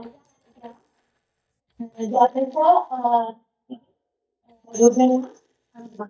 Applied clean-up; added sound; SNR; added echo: neural mask model DeepFilterNet 3.